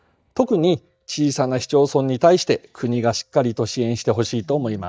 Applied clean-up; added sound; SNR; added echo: neural mask model DeepFilterNet 3.